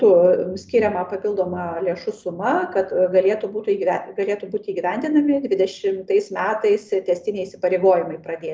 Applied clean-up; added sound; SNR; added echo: none; none; none; none.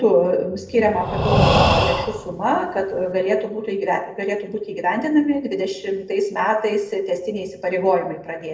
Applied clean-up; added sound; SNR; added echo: none; Breathing; -1 dB; reverberation time 0.6 s.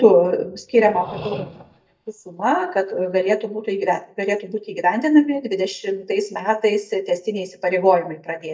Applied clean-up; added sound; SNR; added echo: neural mask model DeepFilterNet 3.